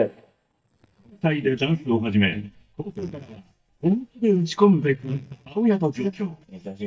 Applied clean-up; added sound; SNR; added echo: neural mask model DeepFilterNet 3.